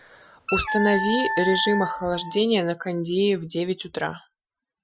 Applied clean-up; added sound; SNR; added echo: classical method Wiener filter.